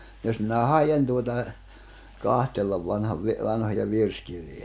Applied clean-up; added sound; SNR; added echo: none; none; none; none.